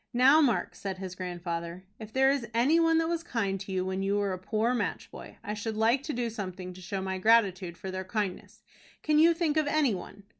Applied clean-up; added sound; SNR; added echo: none; none; none; none.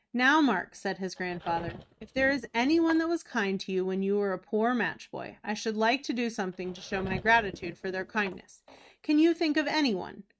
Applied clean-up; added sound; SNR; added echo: neural mask model RNNoise.